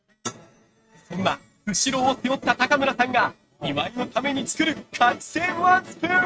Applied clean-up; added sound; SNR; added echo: neural mask model RNNoise.